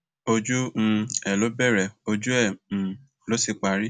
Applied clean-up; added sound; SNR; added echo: none; none; none; none.